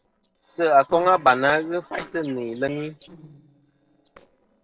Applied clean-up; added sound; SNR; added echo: neural separator model SepFormer DNS4.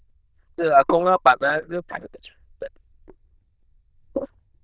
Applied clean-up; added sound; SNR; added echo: neural diffusion model UNIVERSE++.